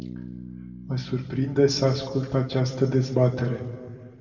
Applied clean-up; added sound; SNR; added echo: none; Bass guitar; 18 dB; reverberation time 2.0 s.